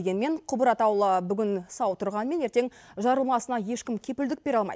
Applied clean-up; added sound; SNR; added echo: none; none; none; none.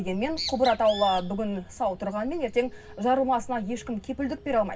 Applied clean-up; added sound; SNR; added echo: none; Bird; 13 dB; reverberation time 0.4 s.